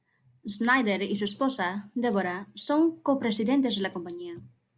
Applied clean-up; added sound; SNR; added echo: none; none; none; none.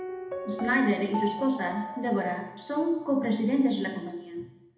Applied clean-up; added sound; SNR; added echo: none; Piano; 10 dB; reverberation time 0.8 s.